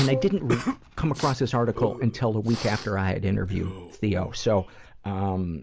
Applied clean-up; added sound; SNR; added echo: none; Brass instrument + Respiratory sounds; 10 dB; none.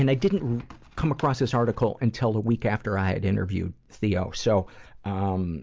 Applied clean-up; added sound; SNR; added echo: none; none; none; none.